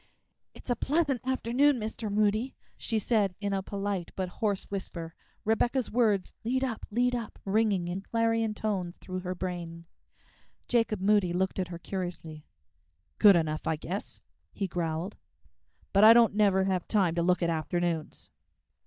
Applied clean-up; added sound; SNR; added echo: neural mask model DeepFilterNet 3.